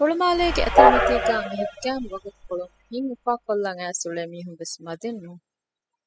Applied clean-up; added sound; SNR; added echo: classical method spectral subtraction.